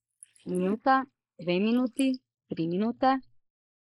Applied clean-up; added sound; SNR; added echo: neural mask model Resemble Enhance denoiser.